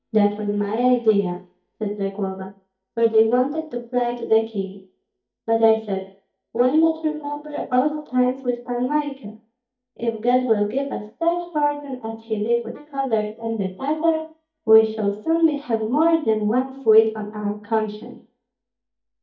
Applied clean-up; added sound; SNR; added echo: neural mask model DeepFilterNet 3.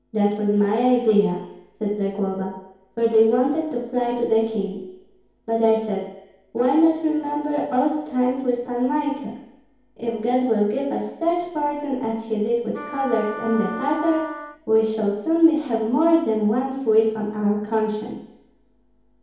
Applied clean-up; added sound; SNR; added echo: none; Wind instrument, woodwind instrument; 11 dB; reverberation time 2.2 s.